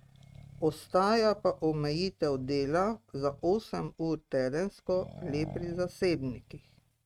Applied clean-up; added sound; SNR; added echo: neural mask model RNNoise.